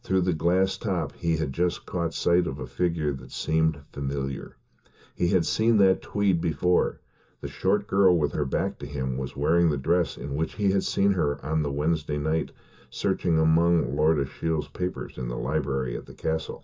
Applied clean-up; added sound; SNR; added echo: none; none; none; reverberation time 0.2 s.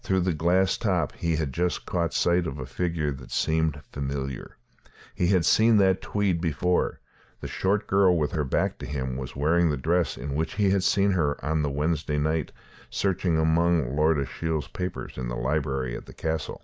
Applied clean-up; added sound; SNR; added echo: none; none; none; none.